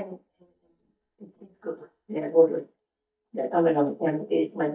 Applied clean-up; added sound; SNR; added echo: neural mask model DeepFilterNet 3.